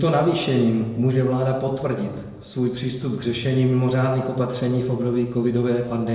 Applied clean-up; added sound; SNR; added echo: none; none; none; reverberation time 1.0 s.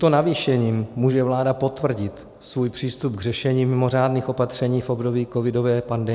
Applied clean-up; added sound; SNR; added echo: none; none; none; none.